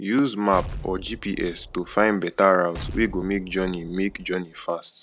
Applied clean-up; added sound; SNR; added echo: none; Explosion; 13 dB; none.